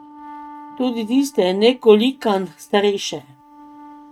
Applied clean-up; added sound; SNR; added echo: neural mask model RNNoise.